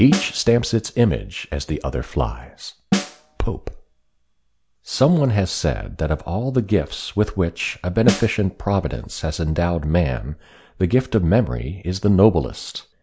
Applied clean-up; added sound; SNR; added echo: none; Snare drum; 9 dB; none.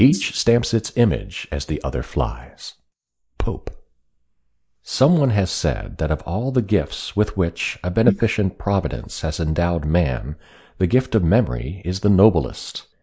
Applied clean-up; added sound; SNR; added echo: neural mask model Resemble Enhance denoiser.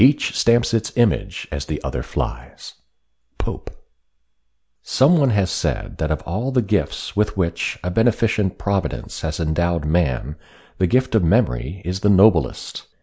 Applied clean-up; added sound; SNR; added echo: none; none; none; none.